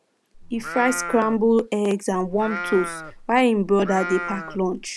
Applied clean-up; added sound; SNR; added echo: none; Livestock, farm animals, working animals; 10 dB; none.